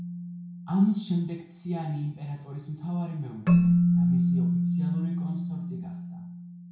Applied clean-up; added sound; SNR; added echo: none; Keyboard (musical); -5 dB; reverberation time 0.6 s.